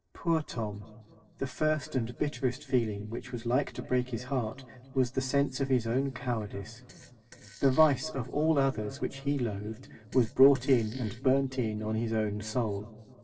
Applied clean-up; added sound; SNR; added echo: neural separator model SepFormer DNS4.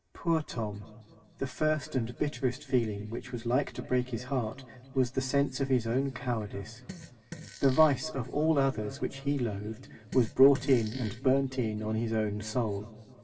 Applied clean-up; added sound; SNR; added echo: none; Fart; 18 dB; reverberation time 2.5 s.